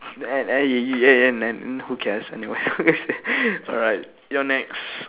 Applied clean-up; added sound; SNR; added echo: none; none; none; none.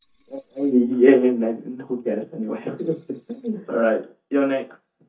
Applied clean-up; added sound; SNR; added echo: neural mask model DeepFilterNet 3.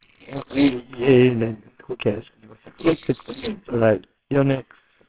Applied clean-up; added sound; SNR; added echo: neural separator model SepFormer WHAMR!.